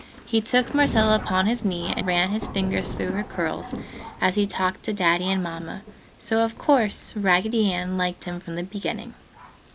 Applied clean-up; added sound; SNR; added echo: none; Thunder; 12 dB; none.